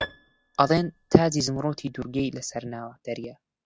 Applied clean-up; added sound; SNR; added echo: neural mask model RNNoise.